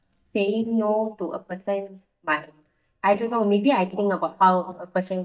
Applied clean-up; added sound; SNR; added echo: neural mask model DeepFilterNet 3.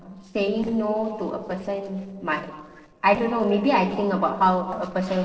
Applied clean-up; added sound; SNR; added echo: neural separator model SepFormer DNS4.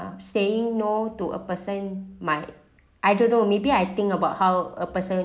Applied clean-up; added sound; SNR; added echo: none; none; none; none.